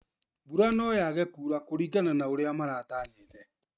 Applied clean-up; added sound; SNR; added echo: neural mask model RNNoise.